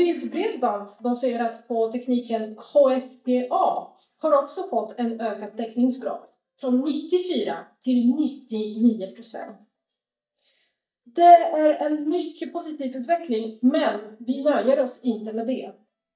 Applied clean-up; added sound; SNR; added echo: neural mask model DeepFilterNet 3.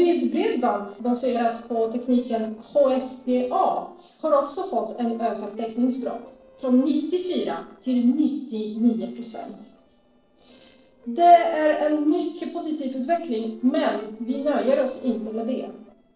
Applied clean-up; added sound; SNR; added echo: neural separator model SepFormer DNS4.